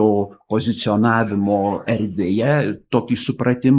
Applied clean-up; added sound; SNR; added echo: neural mask model Resemble Enhance denoiser.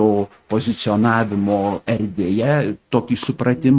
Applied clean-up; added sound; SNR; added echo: neural mask model RNNoise.